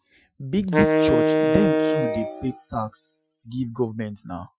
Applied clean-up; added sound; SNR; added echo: classical method Wiener filter.